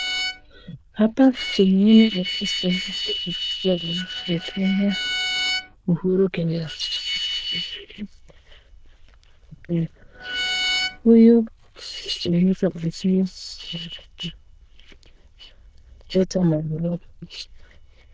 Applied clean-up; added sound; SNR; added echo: neural diffusion model UNIVERSE++.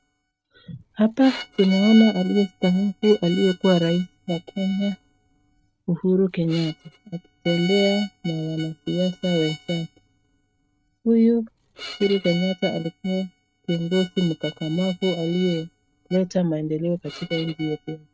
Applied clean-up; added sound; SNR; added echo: neural mask model RNNoise.